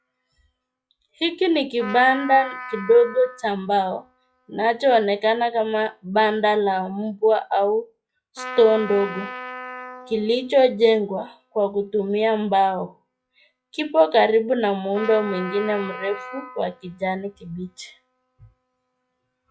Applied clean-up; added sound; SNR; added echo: classical method log-MMSE.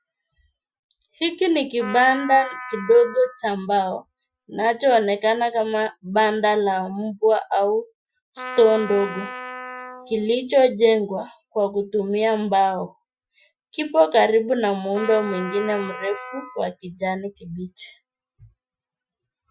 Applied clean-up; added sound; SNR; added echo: classical method Wiener filter.